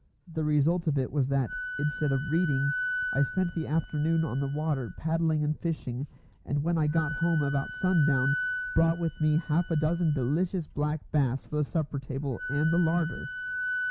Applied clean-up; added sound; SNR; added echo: none; Wind instrument, woodwind instrument; 10 dB; none.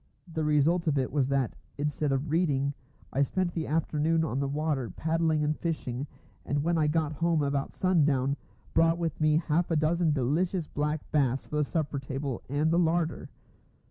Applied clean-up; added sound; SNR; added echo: none; none; none; none.